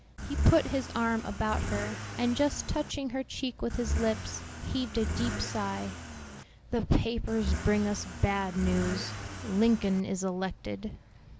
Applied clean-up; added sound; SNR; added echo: none; Accelerating, revving, vroom / Car; 5 dB; none.